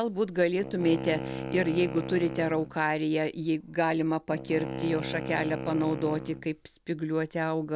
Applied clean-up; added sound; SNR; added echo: none; Wind instrument, woodwind instrument; 10 dB; none.